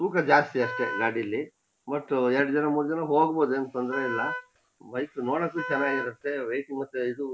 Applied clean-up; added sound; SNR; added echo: none; Wind instrument, woodwind instrument; 9 dB; none.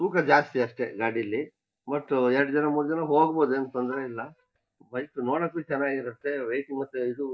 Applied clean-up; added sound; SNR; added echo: neural mask model DeepFilterNet 3.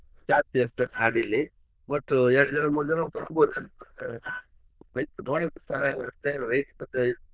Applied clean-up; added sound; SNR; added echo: neural diffusion model UNIVERSE++.